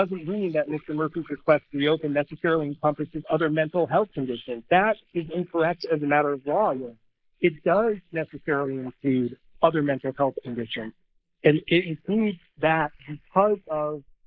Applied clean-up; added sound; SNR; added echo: neural mask model Resemble Enhance denoiser.